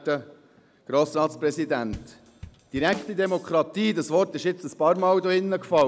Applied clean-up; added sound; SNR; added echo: none; Drum kit; 16 dB; none.